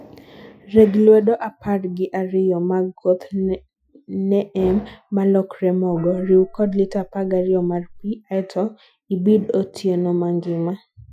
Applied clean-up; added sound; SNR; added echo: classical method Wiener filter.